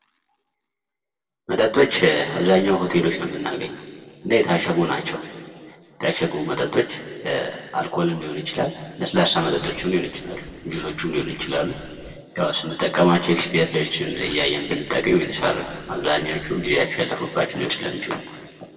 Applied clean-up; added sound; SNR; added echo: neural separator model SepFormer DNS4.